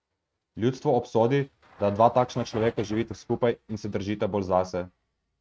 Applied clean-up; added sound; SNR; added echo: neural mask model RNNoise.